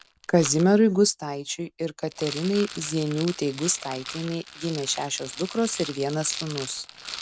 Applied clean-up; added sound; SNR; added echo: none; Rattle; 14 dB; none.